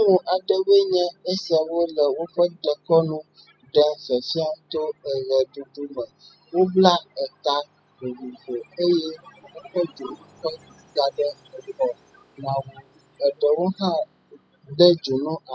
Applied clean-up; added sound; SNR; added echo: classical method spectral subtraction.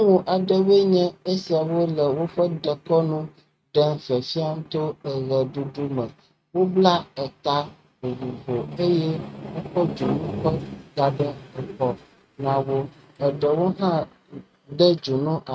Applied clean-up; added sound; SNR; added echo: neural mask model RNNoise.